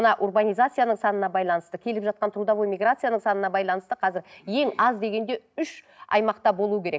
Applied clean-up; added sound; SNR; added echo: none; none; none; none.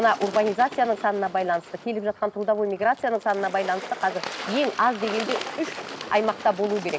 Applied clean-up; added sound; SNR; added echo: none; Water / Bird; 12 dB; none.